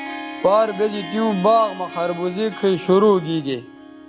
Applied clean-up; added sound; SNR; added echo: none; Harp; 14 dB; none.